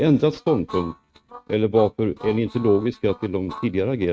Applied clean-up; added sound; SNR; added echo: neural mask model RNNoise.